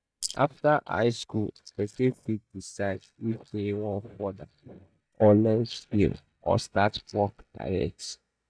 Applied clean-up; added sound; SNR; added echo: neural mask model DeepFilterNet 3.